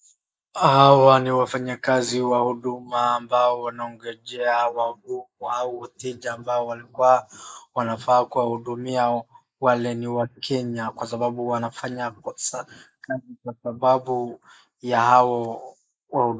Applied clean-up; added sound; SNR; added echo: neural mask model Resemble Enhance denoiser.